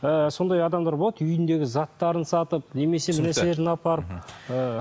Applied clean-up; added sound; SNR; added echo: none; none; none; none.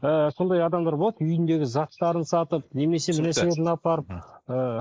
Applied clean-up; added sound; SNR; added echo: neural mask model Resemble Enhance denoiser.